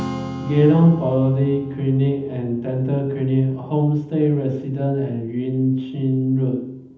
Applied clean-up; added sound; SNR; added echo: none; Strum; 15 dB; reverberation time 0.8 s.